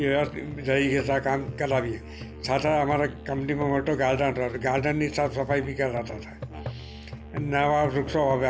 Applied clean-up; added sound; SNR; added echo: none; Musical instrument; 12 dB; none.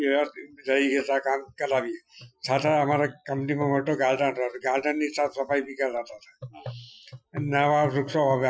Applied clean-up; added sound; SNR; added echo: classical method Wiener filter.